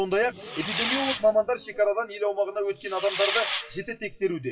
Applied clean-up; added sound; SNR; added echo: classical method WPE with log-MMSE.